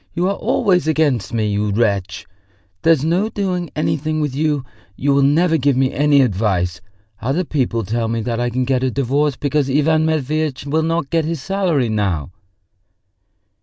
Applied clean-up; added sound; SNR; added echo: none; none; none; none.